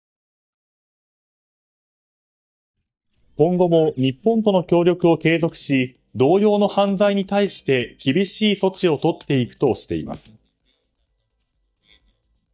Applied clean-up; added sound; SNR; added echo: neural mask model DeepFilterNet 3.